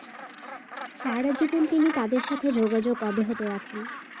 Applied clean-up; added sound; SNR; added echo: none; Gull, seagull; 11 dB; none.